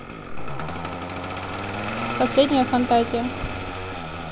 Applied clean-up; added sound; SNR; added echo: none; Engine starting; 5 dB; none.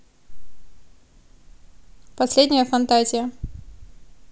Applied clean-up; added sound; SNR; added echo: none; none; none; none.